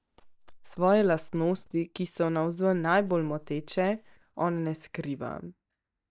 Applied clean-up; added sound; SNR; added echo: neural mask model DeepFilterNet 3.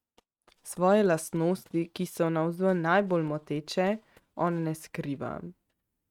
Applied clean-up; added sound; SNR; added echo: neural mask model RNNoise.